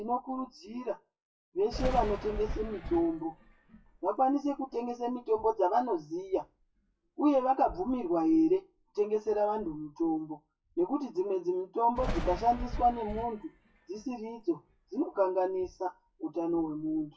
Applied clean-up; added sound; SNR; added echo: classical method WPE with log-MMSE.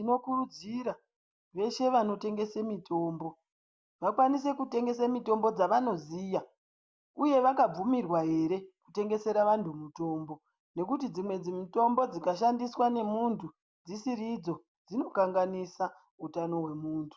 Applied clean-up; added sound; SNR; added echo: none; none; none; none.